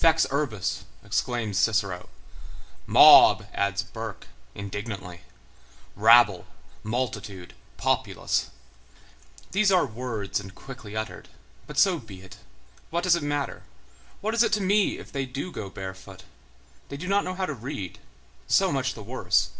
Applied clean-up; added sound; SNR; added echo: none; none; none; reverberation time 0.3 s.